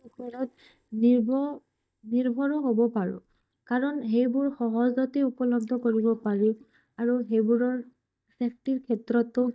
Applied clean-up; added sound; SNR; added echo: neural mask model DeepFilterNet 3.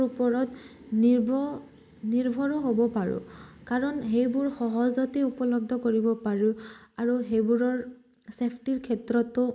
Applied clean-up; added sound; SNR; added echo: none; none; none; none.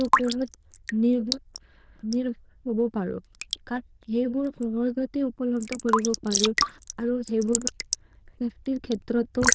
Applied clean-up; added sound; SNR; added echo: neural diffusion model UNIVERSE++.